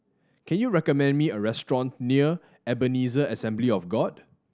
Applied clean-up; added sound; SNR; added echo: none; none; none; none.